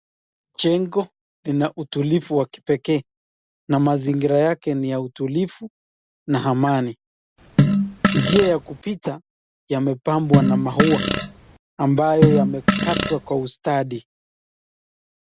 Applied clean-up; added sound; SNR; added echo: none; Fart; -2 dB; none.